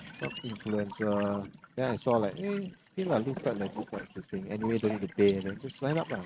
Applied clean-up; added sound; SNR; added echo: neural mask model RNNoise.